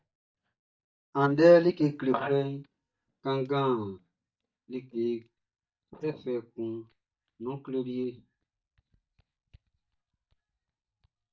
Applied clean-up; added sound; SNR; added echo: neural mask model DeepFilterNet 3.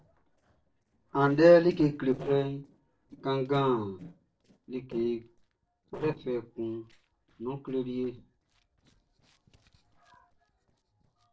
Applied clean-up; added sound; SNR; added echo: neural separator model SepFormer DNS4.